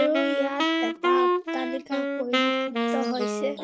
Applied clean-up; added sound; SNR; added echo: none; Wind instrument, woodwind instrument; -5 dB; none.